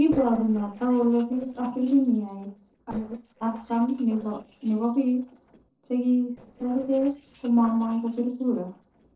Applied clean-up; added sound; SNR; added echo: neural separator model SepFormer DNS4.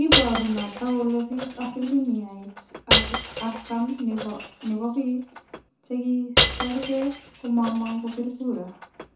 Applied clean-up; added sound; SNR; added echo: none; Shatter / Crushing; 1 dB; reverberation time 0.7 s.